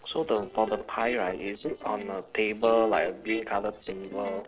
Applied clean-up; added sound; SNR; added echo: neural separator model SepFormer DNS4.